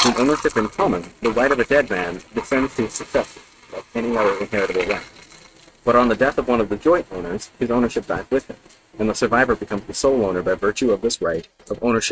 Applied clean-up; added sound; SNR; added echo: neural mask model RNNoise.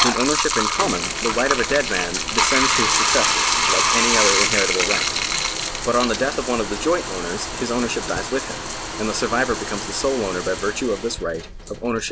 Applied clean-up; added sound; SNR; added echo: none; Bathtub (filling or washing); -1 dB; none.